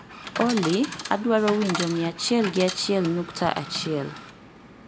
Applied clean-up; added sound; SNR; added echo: none; Coin (dropping) / Chatter; 10 dB; none.